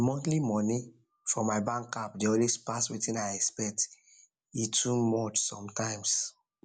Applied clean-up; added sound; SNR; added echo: none; none; none; none.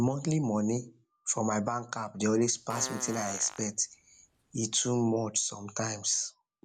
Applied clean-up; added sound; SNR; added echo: none; Fart; 15 dB; none.